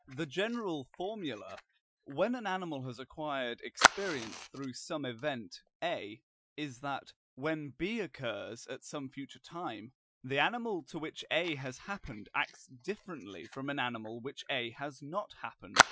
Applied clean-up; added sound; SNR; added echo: classical method Wiener filter.